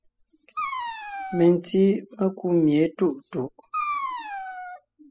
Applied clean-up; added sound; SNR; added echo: classical method spectral subtraction.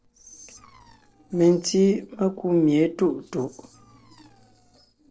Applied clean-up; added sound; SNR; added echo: neural separator model SepFormer DNS4.